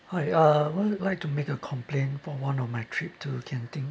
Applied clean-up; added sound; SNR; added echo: none; none; none; none.